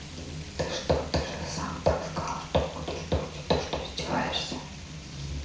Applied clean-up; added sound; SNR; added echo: none; Water; 17 dB; reverberation time 0.6 s.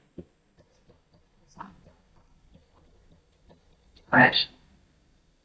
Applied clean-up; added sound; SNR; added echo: neural mask model DeepFilterNet 3.